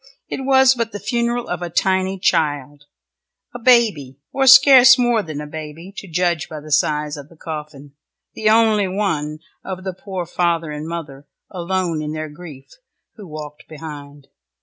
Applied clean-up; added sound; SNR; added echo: none; none; none; none.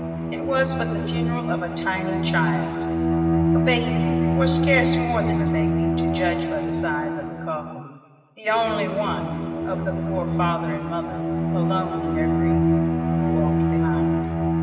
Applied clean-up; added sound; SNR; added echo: none; Bowed string instrument; -5 dB; reverberation time 2.0 s.